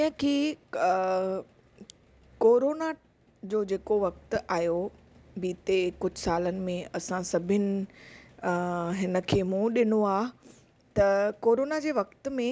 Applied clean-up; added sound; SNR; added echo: none; none; none; none.